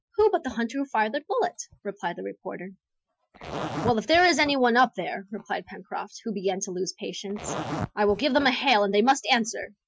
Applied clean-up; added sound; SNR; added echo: classical method Wiener filter.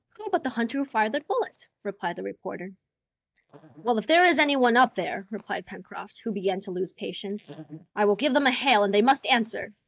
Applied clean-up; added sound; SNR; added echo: neural mask model DeepFilterNet 3.